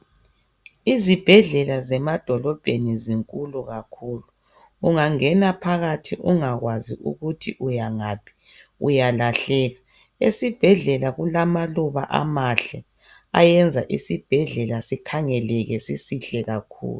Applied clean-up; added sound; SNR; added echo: none; none; none; none.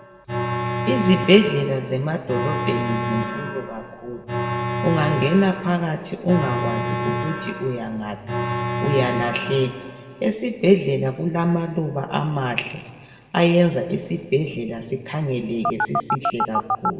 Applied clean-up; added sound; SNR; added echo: none; Alarm; 5 dB; reverberation time 1.8 s.